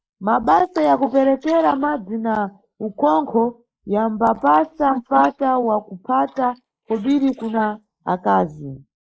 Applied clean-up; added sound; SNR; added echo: neural mask model Resemble Enhance denoiser.